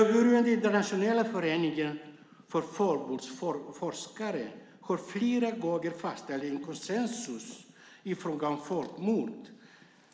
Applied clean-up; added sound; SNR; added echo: none; none; none; none.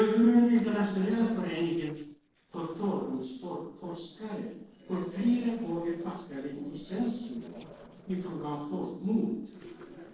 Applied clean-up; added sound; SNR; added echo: neural separator model SepFormer DNS4.